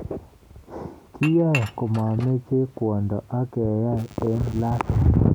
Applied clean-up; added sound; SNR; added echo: none; Dishes, pots, and pans / Chink, clink; 14 dB; none.